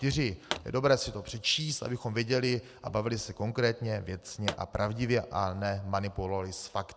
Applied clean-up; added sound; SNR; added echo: none; Explosion; 10 dB; none.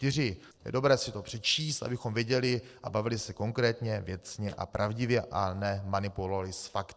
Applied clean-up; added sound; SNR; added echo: neural separator model SepFormer DNS4.